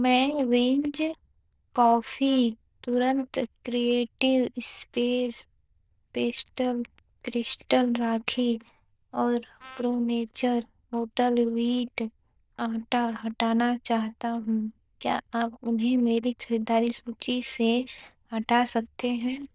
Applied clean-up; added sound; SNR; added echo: neural diffusion model UNIVERSE++.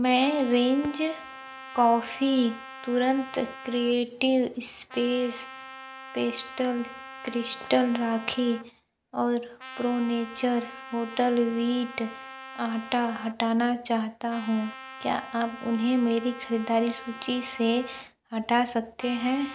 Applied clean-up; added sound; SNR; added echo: none; Trumpet; 16 dB; none.